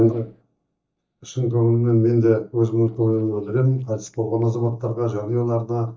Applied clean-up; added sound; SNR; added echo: neural mask model DeepFilterNet 3.